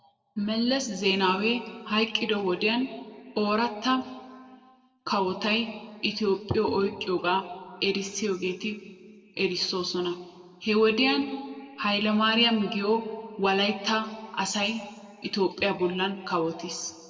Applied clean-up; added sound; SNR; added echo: none; Bowed string instrument; 18 dB; reverberation time 1.3 s.